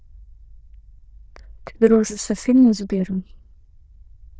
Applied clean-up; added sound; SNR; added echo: neural diffusion model UNIVERSE++.